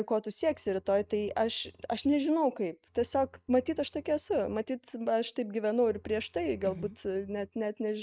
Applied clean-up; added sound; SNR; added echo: neural mask model RNNoise.